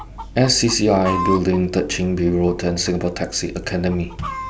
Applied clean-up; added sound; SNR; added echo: none; Chicken, rooster; 12 dB; none.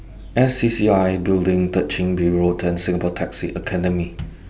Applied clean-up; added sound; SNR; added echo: none; none; none; none.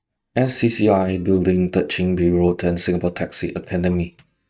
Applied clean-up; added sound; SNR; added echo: neural mask model DeepFilterNet 3.